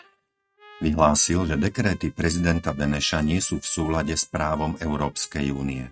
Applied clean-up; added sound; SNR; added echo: neural mask model RNNoise.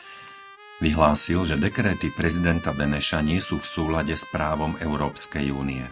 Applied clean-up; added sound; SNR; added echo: none; Trumpet; 18 dB; none.